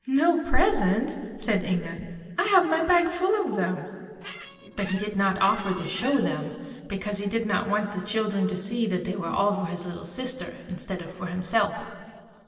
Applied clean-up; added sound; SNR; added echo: neural separator model SepFormer DNS4.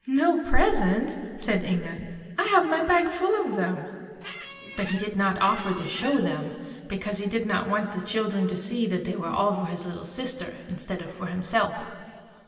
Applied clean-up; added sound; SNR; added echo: none; Squeak; 12 dB; reverberation time 2.3 s.